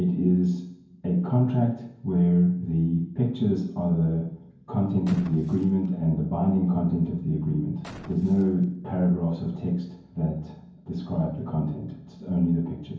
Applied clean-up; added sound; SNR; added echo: none; Boom; 20 dB; reverberation time 0.9 s.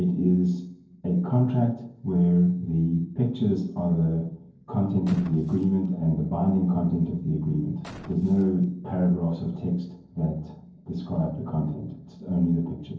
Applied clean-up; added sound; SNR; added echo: neural separator model SepFormer DNS4.